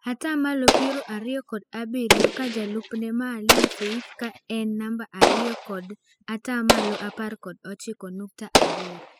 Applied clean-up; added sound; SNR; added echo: classical method spectral subtraction.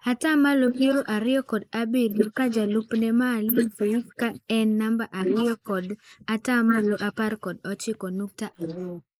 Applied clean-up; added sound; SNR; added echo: neural mask model Resemble Enhance denoiser.